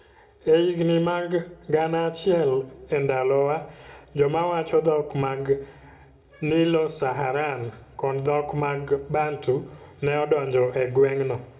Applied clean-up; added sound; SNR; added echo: none; none; none; reverberation time 0.6 s.